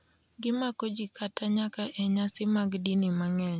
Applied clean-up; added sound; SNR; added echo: none; none; none; none.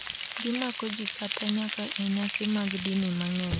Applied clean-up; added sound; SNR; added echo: none; Frying (food); 5 dB; none.